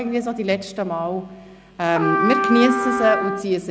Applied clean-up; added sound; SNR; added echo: none; Trumpet; 2 dB; none.